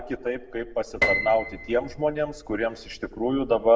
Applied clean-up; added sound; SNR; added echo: none; Piano; 7 dB; reverberation time 0.7 s.